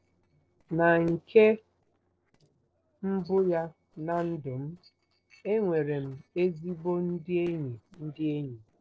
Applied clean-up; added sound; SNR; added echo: neural separator model SepFormer DNS4.